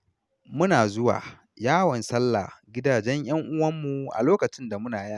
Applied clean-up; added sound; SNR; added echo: none; none; none; none.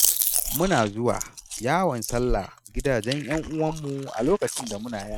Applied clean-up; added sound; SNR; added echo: neural mask model RNNoise.